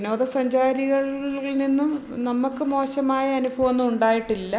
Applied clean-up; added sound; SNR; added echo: none; none; none; none.